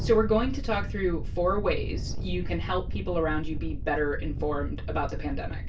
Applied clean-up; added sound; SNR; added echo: none; Thunder; 2 dB; reverberation time 0.2 s.